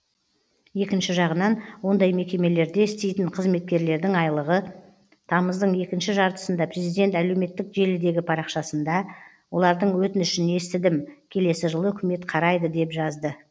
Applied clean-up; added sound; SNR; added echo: none; none; none; none.